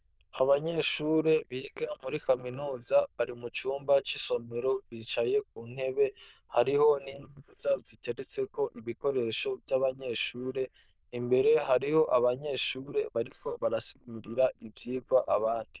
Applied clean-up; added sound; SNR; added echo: neural diffusion model UNIVERSE++.